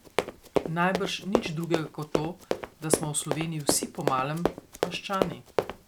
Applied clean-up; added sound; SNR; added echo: none; Run; 0 dB; none.